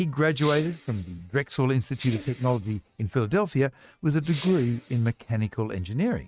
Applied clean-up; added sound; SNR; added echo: neural mask model RNNoise.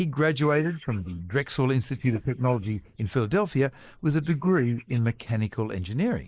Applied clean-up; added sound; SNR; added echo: neural mask model Resemble Enhance denoiser.